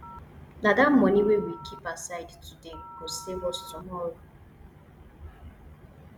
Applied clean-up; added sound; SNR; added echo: none; Telephone; 18 dB; none.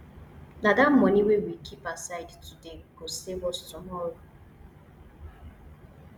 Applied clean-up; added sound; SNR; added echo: none; none; none; none.